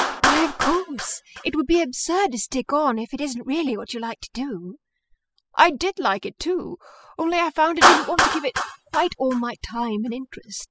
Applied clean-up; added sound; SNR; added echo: classical method spectral subtraction.